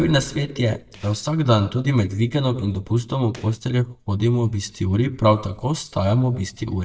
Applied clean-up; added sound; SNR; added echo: neural mask model DeepFilterNet 3.